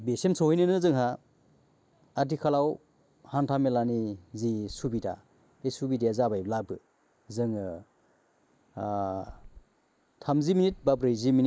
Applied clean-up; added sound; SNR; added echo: neural mask model Resemble Enhance denoiser.